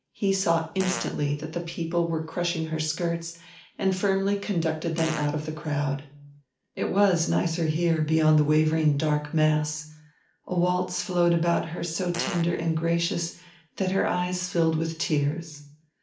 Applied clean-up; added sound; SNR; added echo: none; Fart; 10 dB; reverberation time 0.4 s.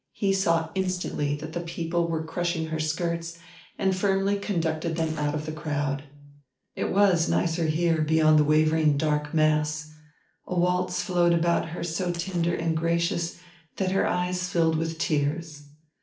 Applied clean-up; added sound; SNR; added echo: neural separator model SepFormer DNS4.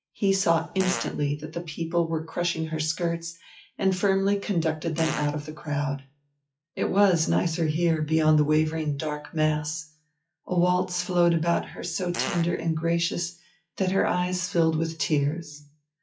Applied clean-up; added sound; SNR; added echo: classical method WPE with log-MMSE.